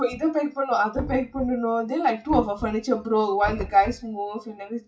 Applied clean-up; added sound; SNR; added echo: classical method WPE with log-MMSE.